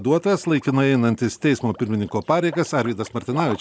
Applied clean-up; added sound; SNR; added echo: none; Liquid; 20 dB; none.